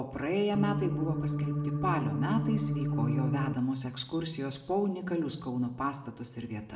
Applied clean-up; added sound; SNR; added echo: none; Organ; -2 dB; reverberation time 0.8 s.